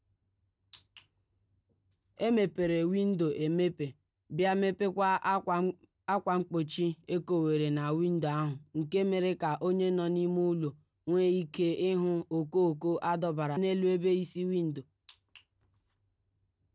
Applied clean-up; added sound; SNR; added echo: none; none; none; none.